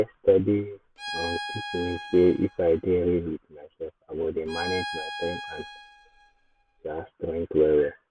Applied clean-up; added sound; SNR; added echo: none; Bowed string instrument; 11 dB; none.